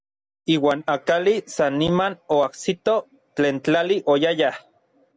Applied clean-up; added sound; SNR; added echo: none; none; none; none.